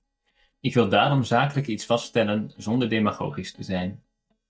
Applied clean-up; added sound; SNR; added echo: neural mask model DeepFilterNet 3.